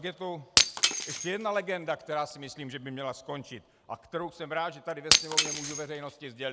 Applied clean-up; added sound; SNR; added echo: none; Shatter; -4 dB; none.